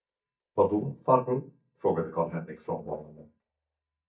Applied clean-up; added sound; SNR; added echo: neural mask model DeepFilterNet 3.